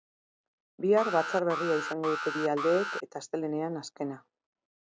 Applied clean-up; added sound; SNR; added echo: none; Alarm; 7 dB; none.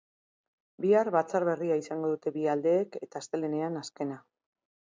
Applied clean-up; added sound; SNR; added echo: none; none; none; none.